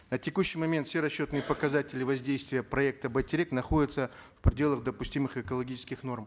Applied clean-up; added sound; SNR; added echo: none; none; none; none.